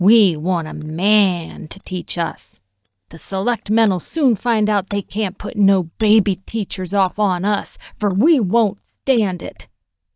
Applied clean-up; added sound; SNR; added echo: neural mask model DeepFilterNet 3.